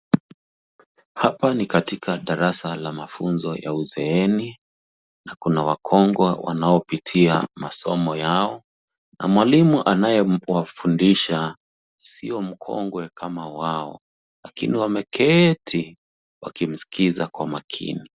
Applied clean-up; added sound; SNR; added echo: none; none; none; none.